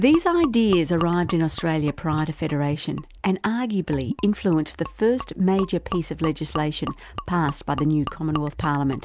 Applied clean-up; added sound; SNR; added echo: none; Gurgling / Liquid; 14 dB; none.